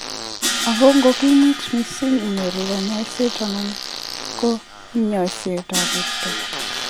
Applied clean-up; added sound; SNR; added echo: none; Crash cymbal + Fart; 6 dB; none.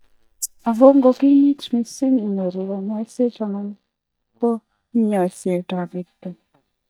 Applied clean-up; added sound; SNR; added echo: neural mask model DeepFilterNet 3.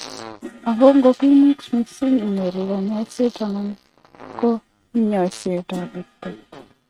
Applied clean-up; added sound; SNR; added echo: neural mask model RNNoise.